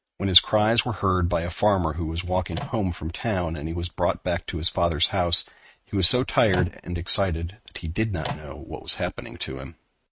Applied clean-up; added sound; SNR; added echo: neural mask model RNNoise.